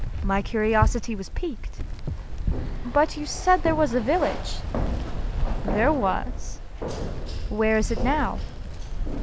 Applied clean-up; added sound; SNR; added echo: none; Keys jangling; 1 dB; none.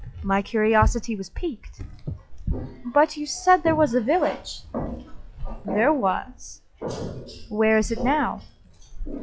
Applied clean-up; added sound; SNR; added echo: classical method log-MMSE.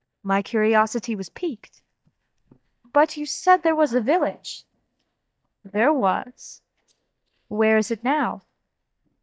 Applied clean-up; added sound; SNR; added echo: neural mask model DeepFilterNet 3.